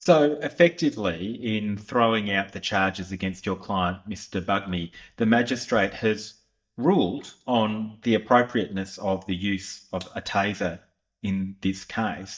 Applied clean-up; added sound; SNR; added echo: neural mask model DeepFilterNet 3.